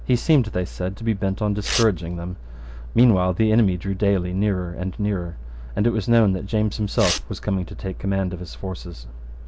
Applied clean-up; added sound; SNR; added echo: none; Tearing; 10 dB; none.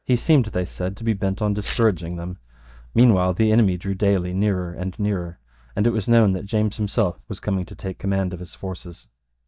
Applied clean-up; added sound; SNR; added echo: neural mask model DeepFilterNet 3.